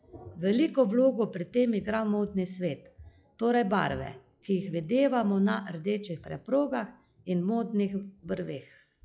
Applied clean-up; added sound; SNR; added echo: classical method log-MMSE.